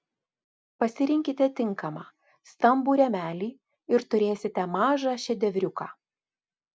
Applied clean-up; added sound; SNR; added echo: none; none; none; none.